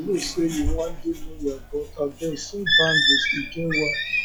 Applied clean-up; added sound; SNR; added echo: classical method log-MMSE.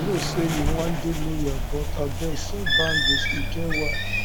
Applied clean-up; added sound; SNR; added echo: none; Bird + Car passing by / Accelerating, revving, vroom; -4 dB; none.